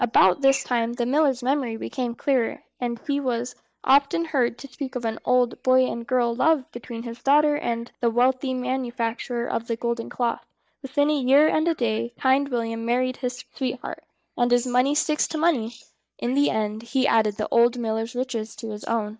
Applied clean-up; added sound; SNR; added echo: neural mask model DeepFilterNet 3.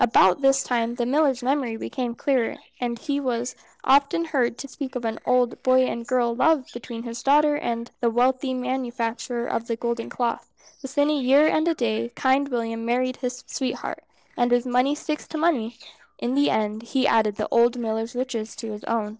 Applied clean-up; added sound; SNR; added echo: neural separator model SepFormer DNS4.